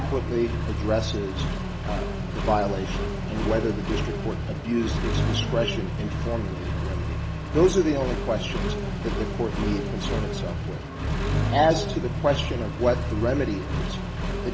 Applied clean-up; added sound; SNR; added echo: none; Accelerating, revving, vroom; 0 dB; none.